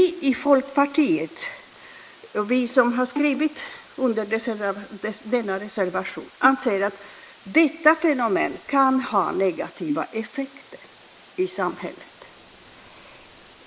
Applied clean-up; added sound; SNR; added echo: neural mask model Resemble Enhance denoiser.